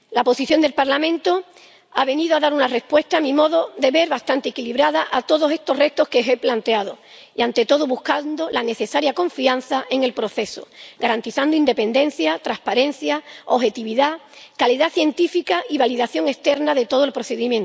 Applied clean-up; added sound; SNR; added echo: none; none; none; none.